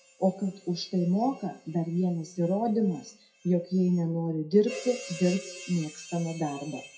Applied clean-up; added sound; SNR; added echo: classical method WPE with log-MMSE.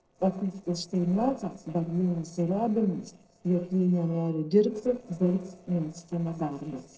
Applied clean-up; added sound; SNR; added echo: neural separator model SepFormer DNS4.